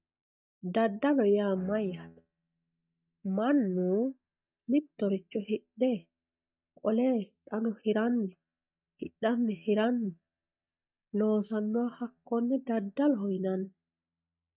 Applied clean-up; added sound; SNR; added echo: neural mask model DeepFilterNet 3.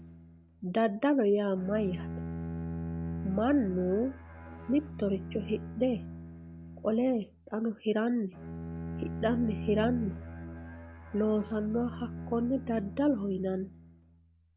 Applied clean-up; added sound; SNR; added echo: none; Bowed string instrument; 9 dB; none.